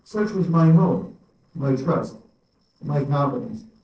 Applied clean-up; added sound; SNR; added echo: neural separator model SepFormer DNS4.